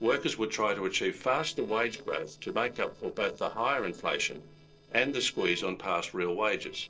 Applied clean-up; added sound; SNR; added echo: neural separator model SepFormer DNS4.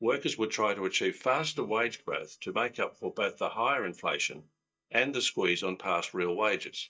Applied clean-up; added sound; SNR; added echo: neural mask model DeepFilterNet 3.